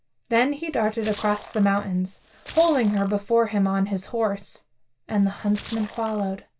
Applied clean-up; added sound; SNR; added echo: none; Splash, splatter; 17 dB; reverberation time 0.2 s.